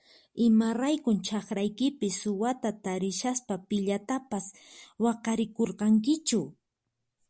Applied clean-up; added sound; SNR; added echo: none; none; none; none.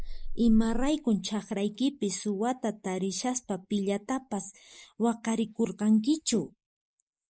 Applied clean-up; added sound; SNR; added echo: neural mask model Resemble Enhance denoiser.